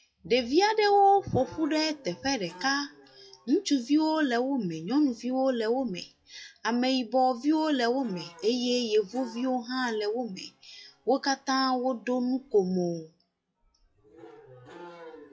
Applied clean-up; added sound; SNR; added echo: classical method WPE with log-MMSE.